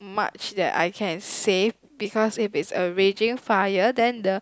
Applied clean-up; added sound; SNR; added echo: none; none; none; none.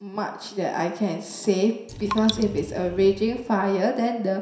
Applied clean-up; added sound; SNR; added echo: none; Raindrop; 11 dB; reverberation time 0.7 s.